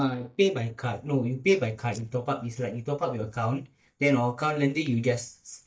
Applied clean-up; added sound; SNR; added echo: neural mask model DeepFilterNet 3.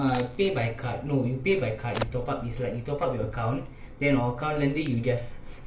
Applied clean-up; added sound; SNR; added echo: none; Crack; 17 dB; reverberation time 0.4 s.